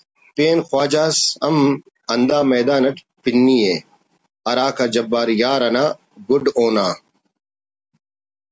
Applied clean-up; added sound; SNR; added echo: none; none; none; none.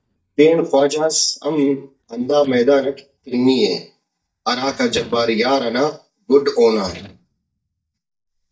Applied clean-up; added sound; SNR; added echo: neural mask model DeepFilterNet 3.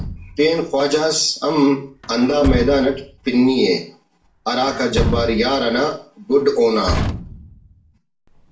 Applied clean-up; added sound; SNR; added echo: none; Truck; 8 dB; reverberation time 0.4 s.